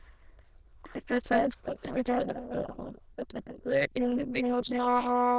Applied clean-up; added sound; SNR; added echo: neural diffusion model UNIVERSE++.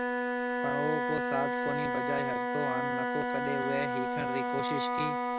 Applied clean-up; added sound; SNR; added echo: none; Wind instrument, woodwind instrument; -5 dB; none.